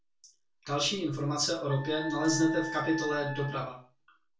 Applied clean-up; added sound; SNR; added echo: none; Wind instrument, woodwind instrument; 9 dB; reverberation time 0.3 s.